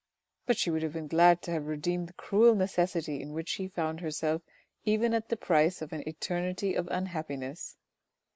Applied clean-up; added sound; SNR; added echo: neural mask model Resemble Enhance denoiser.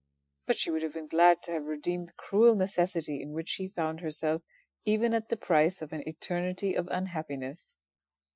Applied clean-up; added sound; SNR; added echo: classical method Wiener filter.